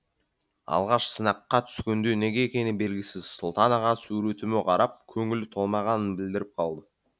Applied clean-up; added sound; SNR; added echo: none; none; none; none.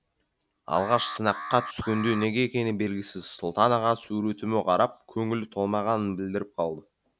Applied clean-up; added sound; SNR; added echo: none; Alarm; 10 dB; none.